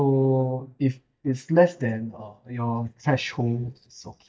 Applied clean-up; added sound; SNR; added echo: neural mask model DeepFilterNet 3.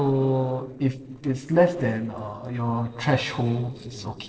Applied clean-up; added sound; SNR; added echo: neural separator model SepFormer DNS4.